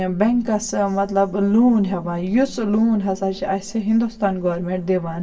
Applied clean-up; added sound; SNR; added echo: none; none; none; reverberation time 2.7 s.